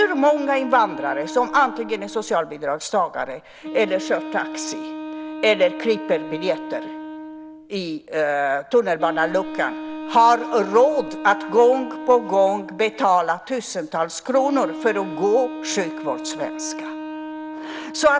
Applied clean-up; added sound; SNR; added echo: none; Wind instrument, woodwind instrument; 11 dB; none.